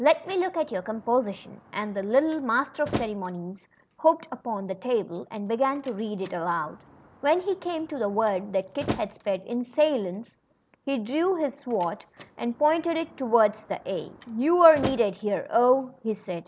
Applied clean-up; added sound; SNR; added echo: none; Slam; 16 dB; none.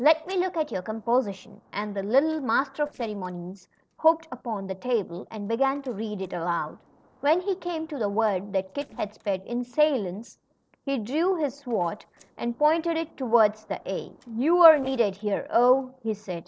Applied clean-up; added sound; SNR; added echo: neural separator model SepFormer DNS4.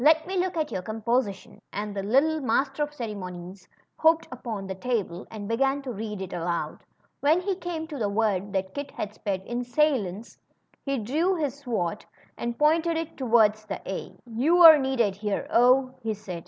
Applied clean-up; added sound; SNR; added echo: none; none; none; none.